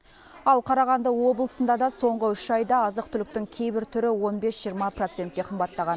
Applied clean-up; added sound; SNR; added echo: none; none; none; none.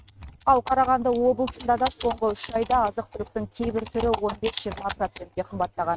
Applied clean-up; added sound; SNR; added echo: neural mask model RNNoise.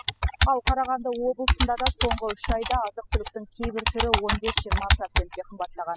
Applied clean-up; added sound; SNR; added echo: classical method spectral subtraction.